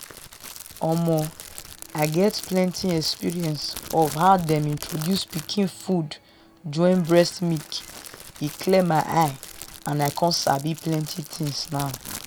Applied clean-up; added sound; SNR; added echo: none; Crackle; 15 dB; none.